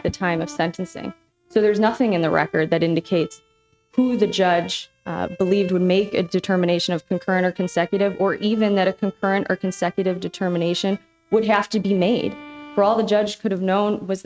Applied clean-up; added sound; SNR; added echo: neural mask model RNNoise.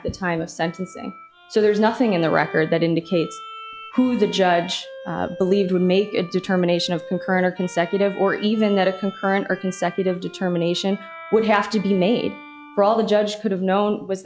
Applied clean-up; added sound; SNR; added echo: classical method log-MMSE.